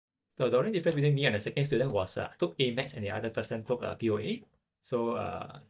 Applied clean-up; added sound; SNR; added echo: neural mask model DeepFilterNet 3.